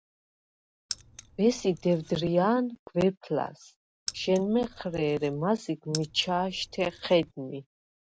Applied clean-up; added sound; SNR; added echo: none; Keys jangling; 16 dB; none.